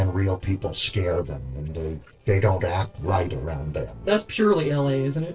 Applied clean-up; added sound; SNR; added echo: neural separator model SepFormer DNS4.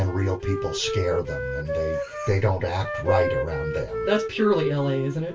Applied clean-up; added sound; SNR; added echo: none; Wind instrument, woodwind instrument; 4 dB; reverberation time 0.2 s.